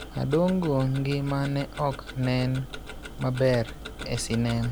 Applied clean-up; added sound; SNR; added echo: none; Tick-tock; 12 dB; none.